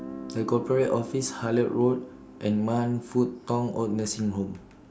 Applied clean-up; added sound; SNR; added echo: none; Guitar; 17 dB; none.